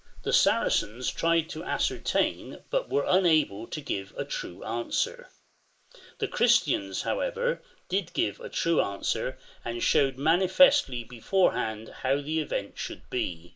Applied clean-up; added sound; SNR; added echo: neural mask model Resemble Enhance denoiser.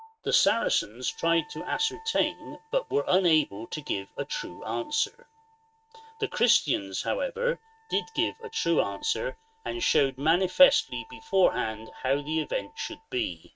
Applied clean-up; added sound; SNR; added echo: neural mask model RNNoise.